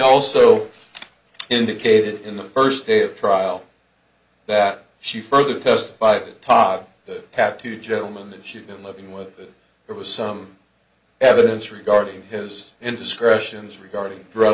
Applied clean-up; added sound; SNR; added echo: none; none; none; none.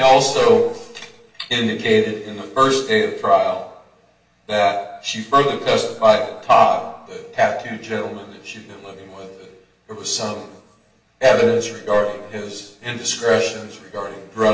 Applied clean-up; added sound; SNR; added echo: none; none; none; reverberation time 0.8 s.